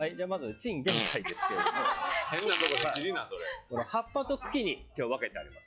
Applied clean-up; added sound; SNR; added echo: classical method log-MMSE.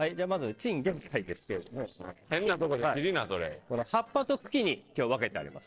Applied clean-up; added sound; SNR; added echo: neural separator model SepFormer DNS4.